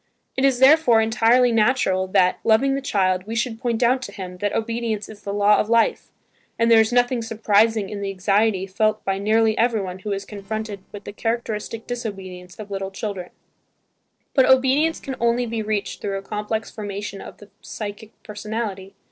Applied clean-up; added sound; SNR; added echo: neural separator model SepFormer DNS4.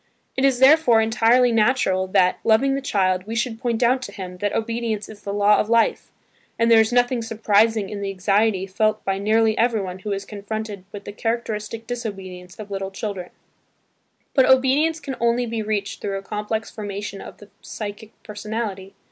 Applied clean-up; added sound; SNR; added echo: none; none; none; none.